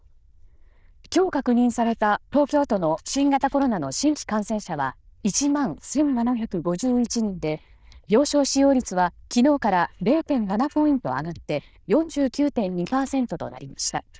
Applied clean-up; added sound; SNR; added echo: neural diffusion model UNIVERSE++.